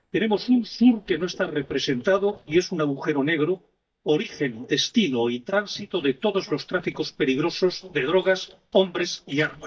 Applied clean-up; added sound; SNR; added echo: neural mask model DeepFilterNet 3.